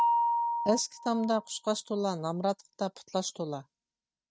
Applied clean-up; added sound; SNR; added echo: neural mask model RNNoise.